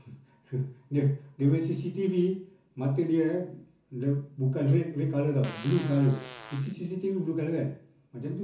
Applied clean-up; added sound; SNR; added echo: none; Fart; 15 dB; reverberation time 0.9 s.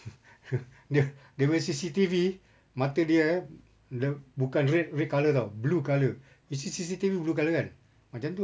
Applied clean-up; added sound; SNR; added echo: none; none; none; none.